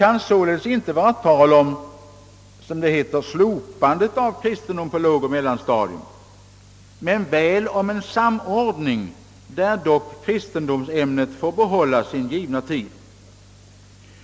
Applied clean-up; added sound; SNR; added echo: none; none; none; none.